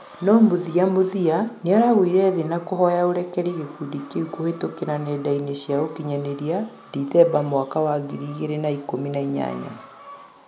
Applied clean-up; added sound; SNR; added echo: none; none; none; none.